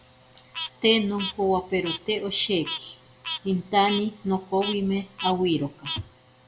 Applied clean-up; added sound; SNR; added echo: none; Frog; 11 dB; reverberation time 0.4 s.